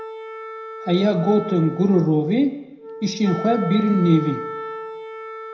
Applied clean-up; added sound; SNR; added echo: none; Wind instrument, woodwind instrument; 11 dB; reverberation time 0.7 s.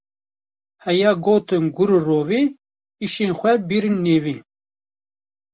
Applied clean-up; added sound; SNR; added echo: none; none; none; none.